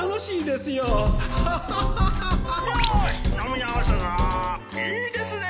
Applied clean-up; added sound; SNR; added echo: none; Drum kit; -3 dB; none.